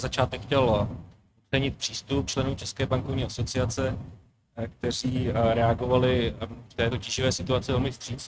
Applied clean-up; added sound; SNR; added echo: neural mask model RNNoise.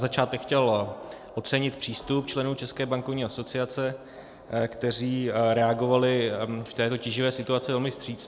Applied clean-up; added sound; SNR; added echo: none; none; none; none.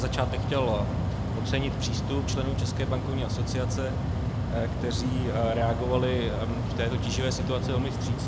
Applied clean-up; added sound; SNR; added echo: none; Mechanical fan; -3 dB; none.